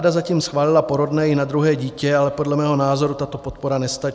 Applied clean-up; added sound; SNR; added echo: none; none; none; none.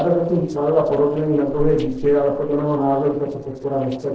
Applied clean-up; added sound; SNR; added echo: neural separator model SepFormer DNS4.